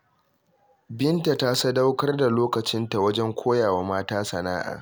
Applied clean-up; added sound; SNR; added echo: none; none; none; none.